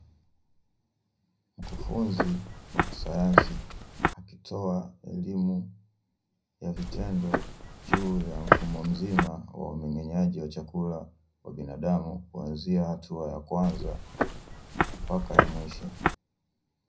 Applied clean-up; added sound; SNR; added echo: none; Walk, footsteps; -4 dB; reverberation time 0.4 s.